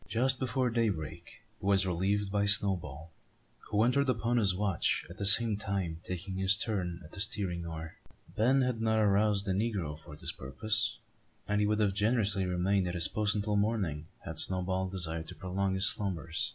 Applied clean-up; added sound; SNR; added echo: none; none; none; none.